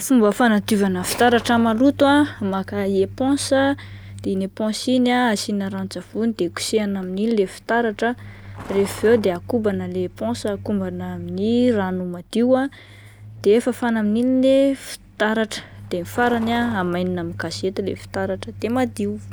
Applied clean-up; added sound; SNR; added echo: none; Truck; 17 dB; none.